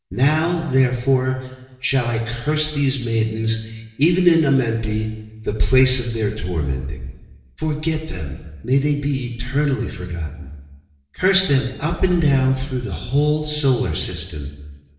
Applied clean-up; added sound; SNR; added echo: none; none; none; reverberation time 1.0 s.